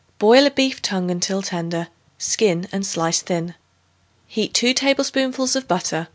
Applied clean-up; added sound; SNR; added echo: none; none; none; none.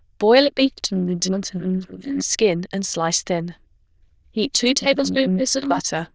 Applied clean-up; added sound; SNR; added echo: neural diffusion model UNIVERSE++.